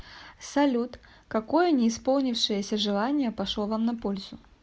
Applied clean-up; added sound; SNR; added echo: none; none; none; none.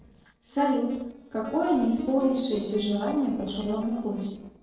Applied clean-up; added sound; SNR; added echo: neural separator model SepFormer DNS4.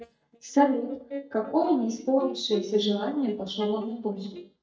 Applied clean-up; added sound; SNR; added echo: neural mask model DeepFilterNet 3.